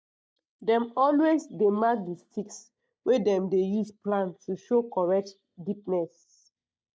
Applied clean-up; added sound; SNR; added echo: neural mask model DeepFilterNet 3.